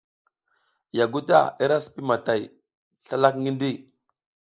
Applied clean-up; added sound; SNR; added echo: neural mask model Resemble Enhance denoiser.